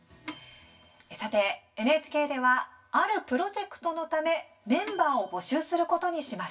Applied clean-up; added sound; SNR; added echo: none; Microwave oven / Bell; 16 dB; reverberation time 0.2 s.